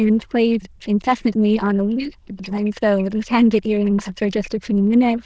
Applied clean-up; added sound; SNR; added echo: neural diffusion model UNIVERSE++.